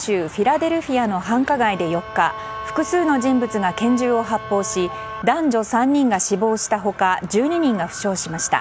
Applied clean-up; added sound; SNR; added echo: none; none; none; none.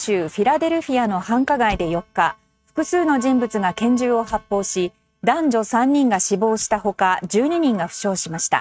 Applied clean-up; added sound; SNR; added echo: neural mask model RNNoise.